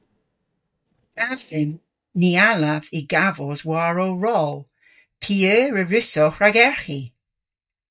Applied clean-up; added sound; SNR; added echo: neural mask model DeepFilterNet 3.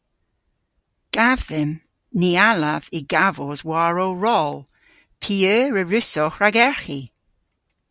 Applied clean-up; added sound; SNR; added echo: none; none; none; none.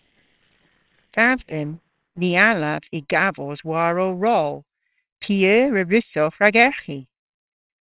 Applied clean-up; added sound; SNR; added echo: neural separator model SepFormer WHAMR!.